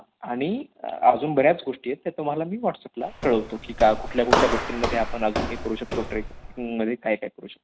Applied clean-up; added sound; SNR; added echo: none; Walk, footsteps; 3 dB; none.